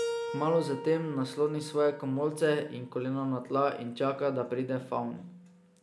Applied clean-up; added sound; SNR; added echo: none; Keyboard (musical); 12 dB; none.